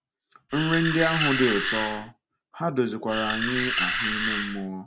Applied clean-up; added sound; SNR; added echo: none; Animal; 1 dB; none.